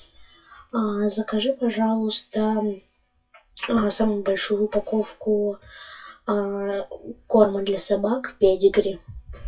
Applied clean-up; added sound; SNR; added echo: classical method WPE with log-MMSE.